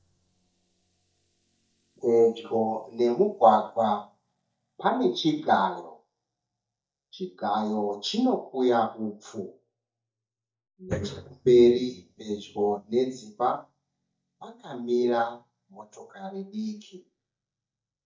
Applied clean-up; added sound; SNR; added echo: neural mask model DeepFilterNet 3.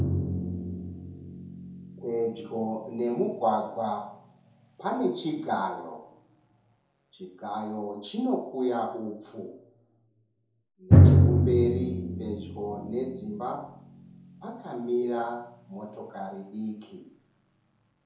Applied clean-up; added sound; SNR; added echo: none; Drum; -4 dB; reverberation time 2.6 s.